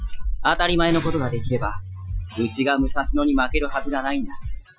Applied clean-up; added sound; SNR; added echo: classical method Wiener filter.